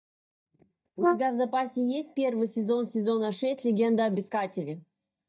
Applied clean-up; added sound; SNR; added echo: neural mask model DeepFilterNet 3.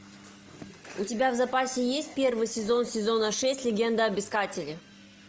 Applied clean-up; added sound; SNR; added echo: none; none; none; none.